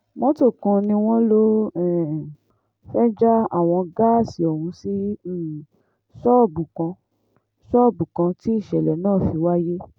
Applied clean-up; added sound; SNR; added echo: none; none; none; none.